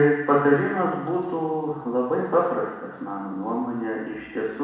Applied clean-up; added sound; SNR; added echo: none; none; none; reverberation time 1.1 s.